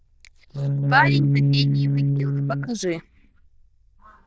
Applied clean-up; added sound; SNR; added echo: neural diffusion model UNIVERSE++.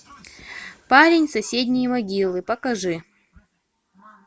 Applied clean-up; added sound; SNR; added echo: none; none; none; none.